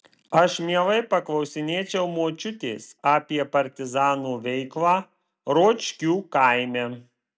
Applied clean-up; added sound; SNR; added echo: none; none; none; none.